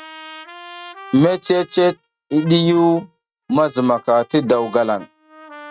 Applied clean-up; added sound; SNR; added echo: neural mask model RNNoise.